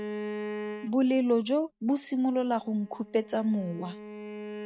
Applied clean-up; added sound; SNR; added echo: neural mask model RNNoise.